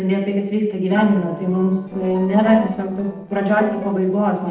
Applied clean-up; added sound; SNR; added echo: neural separator model SepFormer DNS4.